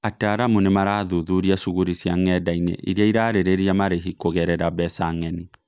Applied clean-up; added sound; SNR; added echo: none; none; none; none.